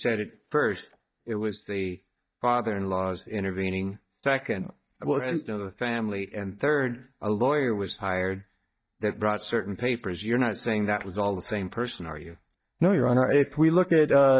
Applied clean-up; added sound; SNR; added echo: neural mask model DeepFilterNet 3.